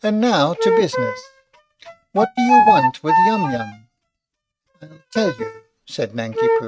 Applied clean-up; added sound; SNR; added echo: neural mask model RNNoise.